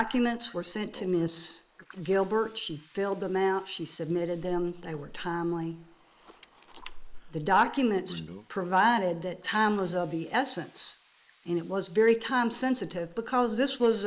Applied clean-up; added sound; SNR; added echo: neural mask model Resemble Enhance denoiser.